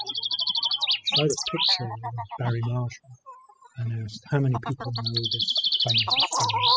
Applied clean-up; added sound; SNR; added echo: classical method spectral subtraction.